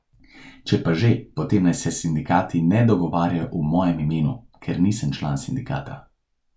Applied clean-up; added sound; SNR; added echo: none; none; none; none.